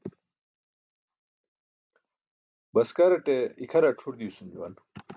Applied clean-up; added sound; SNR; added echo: none; none; none; none.